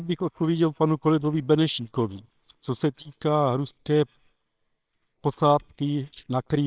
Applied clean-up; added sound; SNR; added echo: neural separator model SepFormer WHAMR!.